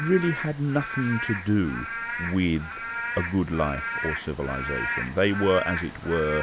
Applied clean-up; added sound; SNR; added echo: none; Rain / Frog; 6 dB; none.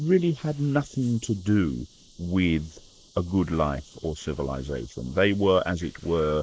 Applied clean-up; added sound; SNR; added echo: neural mask model Resemble Enhance denoiser.